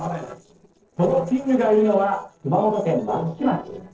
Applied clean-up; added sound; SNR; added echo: neural separator model SepFormer DNS4.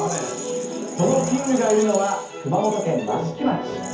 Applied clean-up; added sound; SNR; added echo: none; Rattle; 14 dB; reverberation time 0.5 s.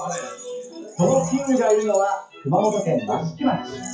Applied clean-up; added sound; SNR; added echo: classical method WPE with log-MMSE.